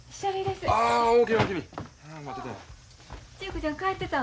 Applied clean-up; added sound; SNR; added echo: none; none; none; none.